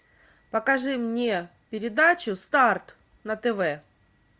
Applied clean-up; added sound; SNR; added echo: none; none; none; none.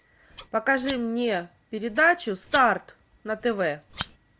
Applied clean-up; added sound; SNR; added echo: none; Scissors; 18 dB; none.